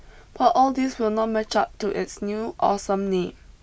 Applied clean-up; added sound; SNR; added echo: none; none; none; none.